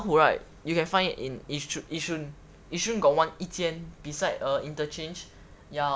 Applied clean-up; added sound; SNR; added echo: none; none; none; none.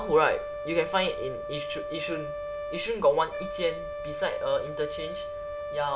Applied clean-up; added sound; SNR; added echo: none; Brass instrument; 6 dB; reverberation time 0.4 s.